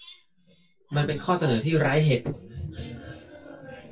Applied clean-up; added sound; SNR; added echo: neural separator model SepFormer DNS4.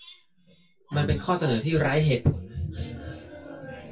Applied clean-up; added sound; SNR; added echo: none; Bowed string instrument; 14 dB; reverberation time 0.2 s.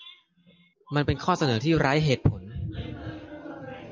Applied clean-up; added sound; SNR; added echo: none; none; none; none.